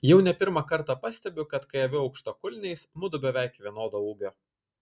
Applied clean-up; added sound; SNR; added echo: none; none; none; none.